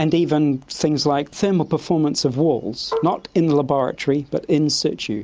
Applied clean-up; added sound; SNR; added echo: none; Marimba, xylophone; 11 dB; none.